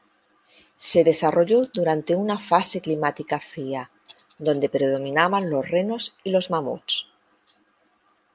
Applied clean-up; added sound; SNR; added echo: none; none; none; none.